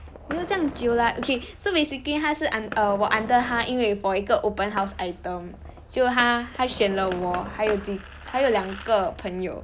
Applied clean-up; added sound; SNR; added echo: none; Boom + Fireworks; 16 dB; none.